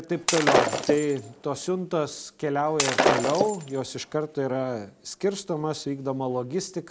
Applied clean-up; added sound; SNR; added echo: none; Shatter; -2 dB; none.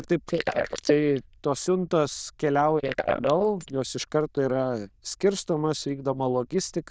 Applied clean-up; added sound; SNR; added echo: neural diffusion model UNIVERSE++.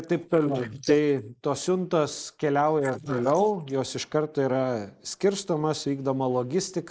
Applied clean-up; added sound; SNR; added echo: neural mask model Resemble Enhance denoiser.